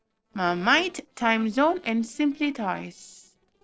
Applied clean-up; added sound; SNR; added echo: neural separator model SepFormer DNS4.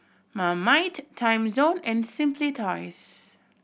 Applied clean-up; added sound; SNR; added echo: none; none; none; none.